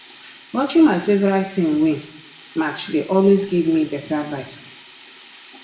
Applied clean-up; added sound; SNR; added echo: none; Sink (filling or washing); 19 dB; reverberation time 0.8 s.